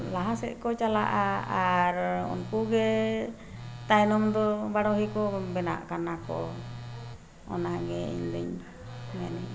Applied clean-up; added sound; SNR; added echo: none; Telephone; 13 dB; none.